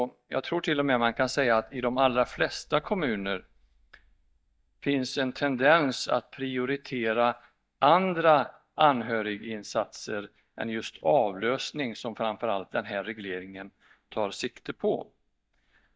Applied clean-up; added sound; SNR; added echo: neural mask model DeepFilterNet 3.